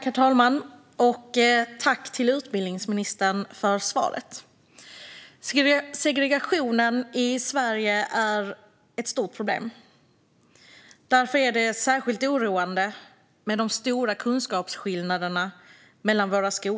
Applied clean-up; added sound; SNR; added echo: none; none; none; none.